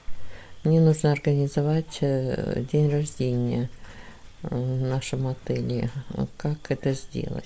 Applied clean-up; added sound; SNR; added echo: none; none; none; none.